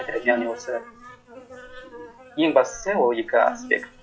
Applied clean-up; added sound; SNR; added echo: classical method log-MMSE.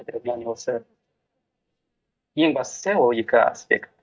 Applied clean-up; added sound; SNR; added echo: neural mask model DeepFilterNet 3.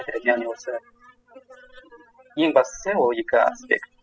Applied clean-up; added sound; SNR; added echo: classical method spectral subtraction.